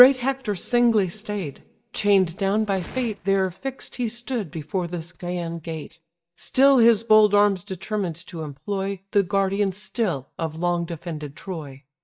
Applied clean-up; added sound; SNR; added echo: neural mask model DeepFilterNet 3.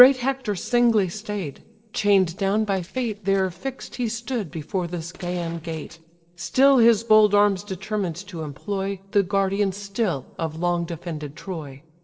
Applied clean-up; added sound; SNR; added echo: neural separator model SepFormer DNS4.